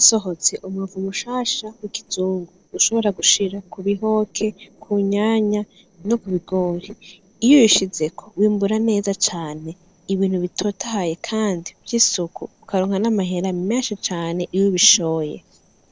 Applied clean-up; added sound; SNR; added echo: neural separator model SepFormer DNS4.